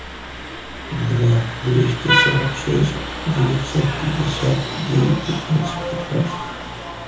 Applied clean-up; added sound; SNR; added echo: none; Vehicle horn, car horn, honking; 5 dB; reverberation time 0.6 s.